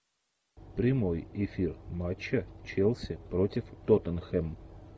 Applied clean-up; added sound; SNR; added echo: none; none; none; none.